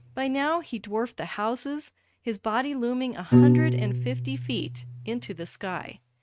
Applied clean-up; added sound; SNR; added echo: neural mask model RNNoise.